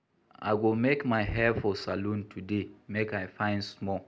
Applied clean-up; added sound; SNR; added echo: none; Knock; 17 dB; none.